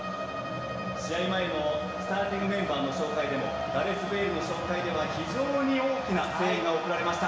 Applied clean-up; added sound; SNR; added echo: none; Bowed string instrument; 11 dB; reverberation time 0.9 s.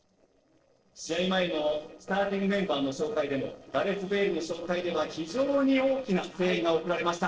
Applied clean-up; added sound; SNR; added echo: neural separator model SepFormer DNS4.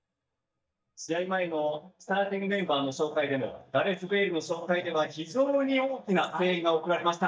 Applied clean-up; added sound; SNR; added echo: neural mask model DeepFilterNet 3.